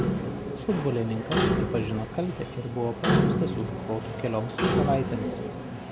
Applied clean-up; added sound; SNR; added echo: none; Clock; -3 dB; none.